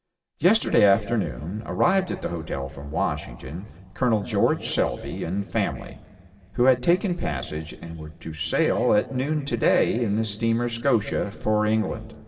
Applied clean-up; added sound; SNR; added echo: none; none; none; reverberation time 2.6 s.